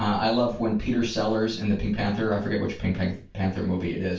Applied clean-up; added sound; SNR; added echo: none; none; none; reverberation time 0.3 s.